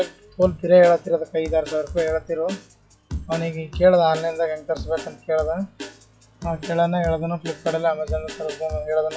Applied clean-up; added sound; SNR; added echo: classical method log-MMSE.